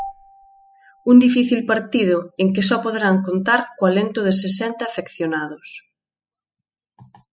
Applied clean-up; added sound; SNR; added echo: classical method spectral subtraction.